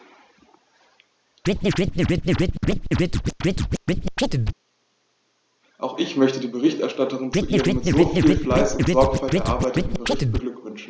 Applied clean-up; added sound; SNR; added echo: none; Scratching (performance technique); -4 dB; none.